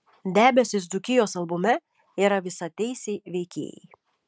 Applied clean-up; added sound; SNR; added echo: none; none; none; none.